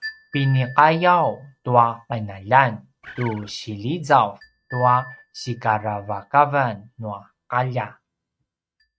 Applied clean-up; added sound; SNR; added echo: neural mask model RNNoise.